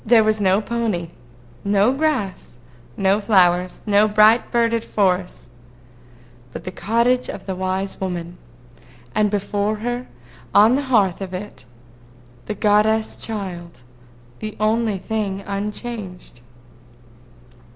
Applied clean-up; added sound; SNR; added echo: none; none; none; none.